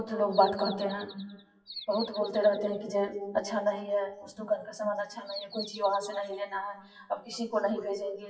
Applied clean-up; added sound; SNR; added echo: classical method WPE with log-MMSE.